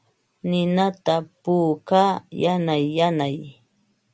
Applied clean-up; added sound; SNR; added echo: none; none; none; none.